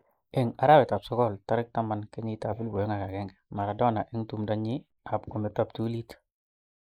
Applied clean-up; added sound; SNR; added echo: neural mask model Resemble Enhance denoiser.